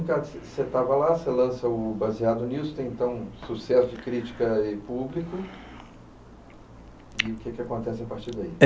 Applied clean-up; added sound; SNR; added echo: none; none; none; none.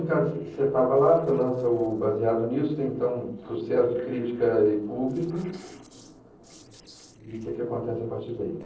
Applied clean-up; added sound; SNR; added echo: neural separator model SepFormer DNS4.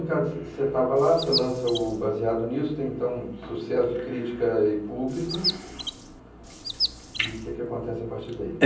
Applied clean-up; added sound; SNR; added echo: none; Chirp, tweet; 6 dB; reverberation time 0.6 s.